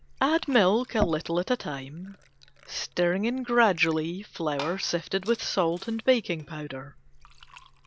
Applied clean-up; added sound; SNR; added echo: none; Liquid; 15 dB; none.